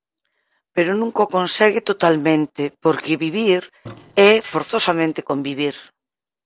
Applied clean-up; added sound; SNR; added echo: neural separator model SepFormer DNS4.